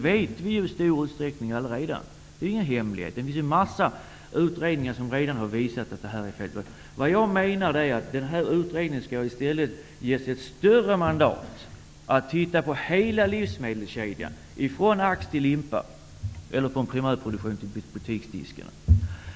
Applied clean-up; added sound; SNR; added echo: none; none; none; none.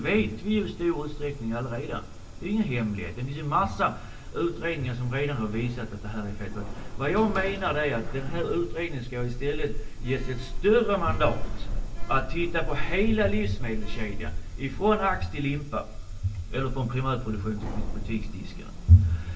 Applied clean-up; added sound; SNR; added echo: none; Sliding door; 5 dB; reverberation time 0.2 s.